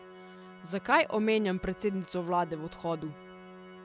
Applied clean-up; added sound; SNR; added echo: none; Organ; 18 dB; none.